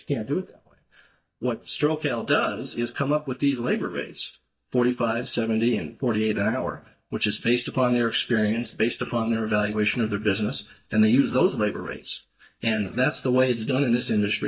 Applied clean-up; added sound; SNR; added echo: neural mask model DeepFilterNet 3.